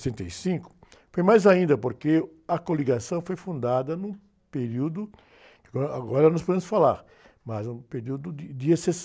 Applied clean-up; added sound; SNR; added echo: none; none; none; none.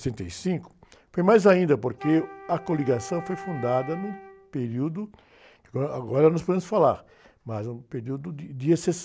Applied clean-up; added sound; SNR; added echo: none; Wind instrument, woodwind instrument; 15 dB; none.